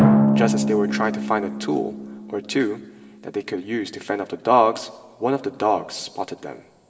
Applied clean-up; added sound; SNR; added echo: none; Drum; 1 dB; reverberation time 2.3 s.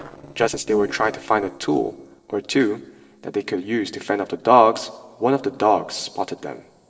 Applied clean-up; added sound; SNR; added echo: neural separator model SepFormer DNS4.